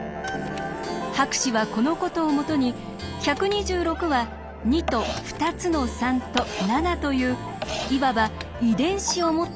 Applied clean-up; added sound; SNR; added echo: none; Clock; 15 dB; none.